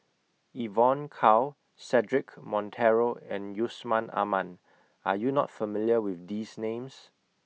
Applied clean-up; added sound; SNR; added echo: none; none; none; none.